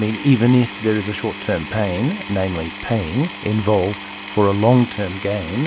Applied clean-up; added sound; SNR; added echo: none; Power tool; 11 dB; none.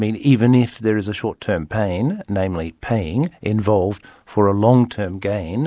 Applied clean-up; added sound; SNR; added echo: none; none; none; none.